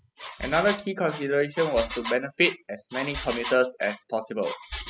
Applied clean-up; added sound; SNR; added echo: classical method spectral subtraction.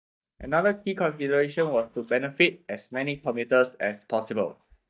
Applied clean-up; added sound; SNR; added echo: neural mask model DeepFilterNet 3.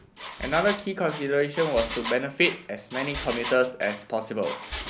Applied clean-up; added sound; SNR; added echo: none; Engine; 10 dB; none.